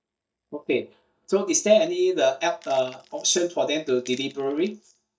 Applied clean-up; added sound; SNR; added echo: neural mask model DeepFilterNet 3.